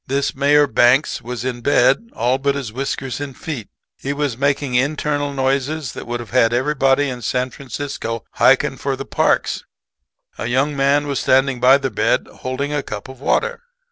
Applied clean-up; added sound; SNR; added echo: none; none; none; none.